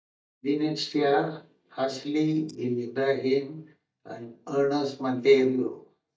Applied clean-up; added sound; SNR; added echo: neural mask model DeepFilterNet 3.